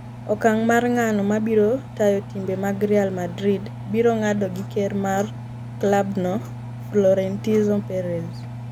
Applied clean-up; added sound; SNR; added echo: none; Engine; 11 dB; none.